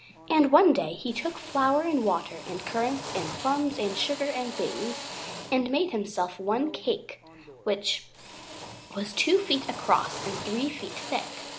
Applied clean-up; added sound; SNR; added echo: none; Drill; 13 dB; none.